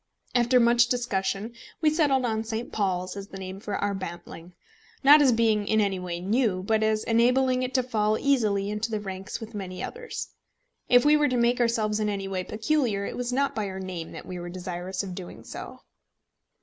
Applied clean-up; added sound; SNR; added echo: none; none; none; none.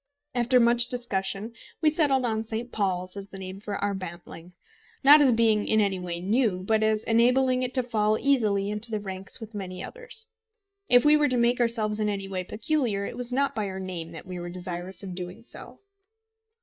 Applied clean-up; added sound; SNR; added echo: neural mask model DeepFilterNet 3.